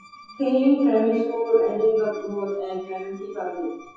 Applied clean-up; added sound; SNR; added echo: classical method WPE with log-MMSE.